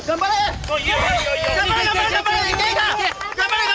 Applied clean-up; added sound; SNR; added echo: none; none; none; none.